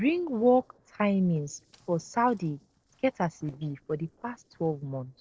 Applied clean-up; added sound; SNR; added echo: neural separator model SepFormer DNS4.